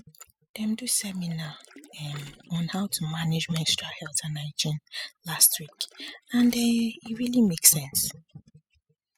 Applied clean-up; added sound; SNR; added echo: classical method spectral subtraction.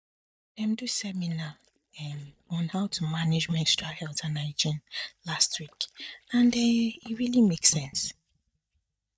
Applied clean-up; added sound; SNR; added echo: neural mask model DeepFilterNet 3.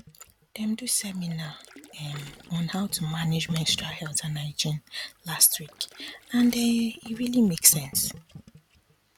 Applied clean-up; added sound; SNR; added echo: none; Gurgling; 18 dB; none.